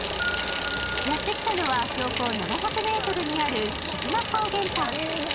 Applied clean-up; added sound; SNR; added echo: none; Bicycle; 2 dB; none.